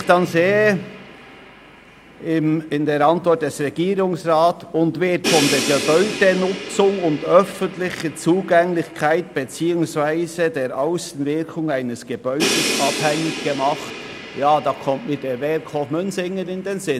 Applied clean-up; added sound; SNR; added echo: none; Crash cymbal; 10 dB; none.